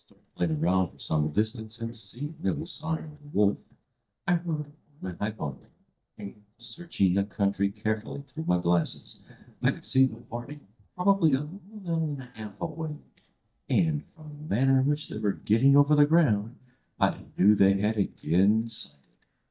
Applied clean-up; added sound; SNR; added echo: neural mask model DeepFilterNet 3.